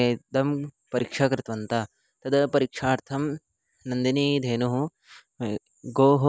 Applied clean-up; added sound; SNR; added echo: none; none; none; none.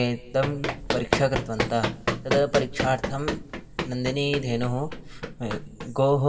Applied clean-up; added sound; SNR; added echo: none; Run; 4 dB; reverberation time 1.1 s.